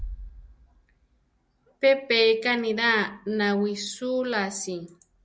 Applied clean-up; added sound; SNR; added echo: none; Bass drum; 19 dB; none.